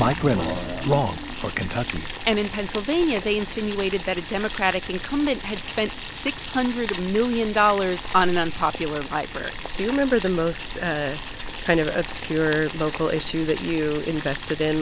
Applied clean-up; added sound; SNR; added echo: none; Boiling; 8 dB; none.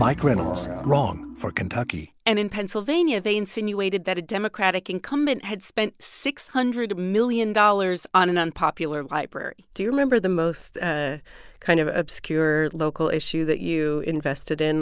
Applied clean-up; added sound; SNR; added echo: none; none; none; none.